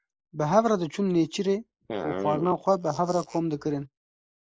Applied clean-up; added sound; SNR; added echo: neural mask model Resemble Enhance denoiser.